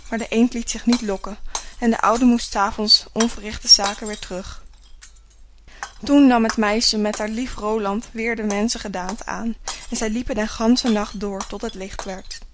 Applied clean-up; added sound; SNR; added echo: none; Shatter; 17 dB; none.